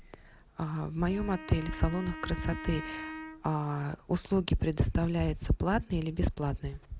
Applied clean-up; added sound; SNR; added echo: none; Wind instrument, woodwind instrument; 12 dB; none.